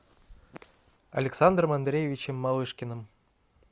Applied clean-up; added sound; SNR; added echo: none; none; none; none.